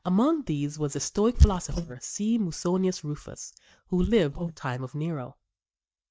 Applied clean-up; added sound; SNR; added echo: neural mask model DeepFilterNet 3.